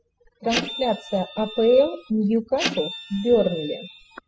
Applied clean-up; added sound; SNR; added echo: classical method spectral subtraction.